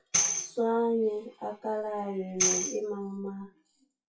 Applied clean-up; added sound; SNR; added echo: classical method WPE with log-MMSE.